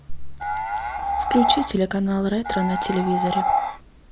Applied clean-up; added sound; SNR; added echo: none; Animal; 0 dB; none.